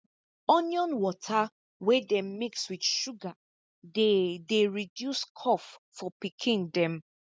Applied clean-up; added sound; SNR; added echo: none; none; none; none.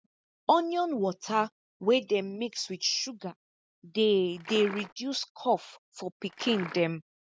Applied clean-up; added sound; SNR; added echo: none; Liquid; 11 dB; none.